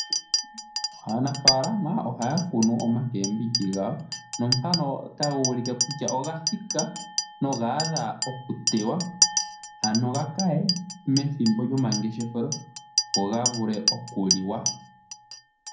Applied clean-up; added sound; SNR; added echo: none; Chink, clink; 3 dB; reverberation time 0.6 s.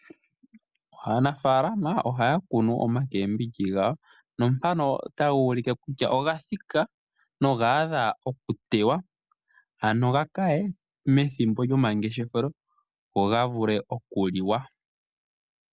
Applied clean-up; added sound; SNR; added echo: none; none; none; none.